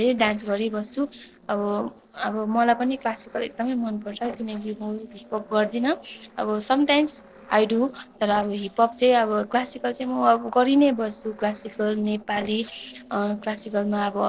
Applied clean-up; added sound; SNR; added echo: neural separator model SepFormer DNS4.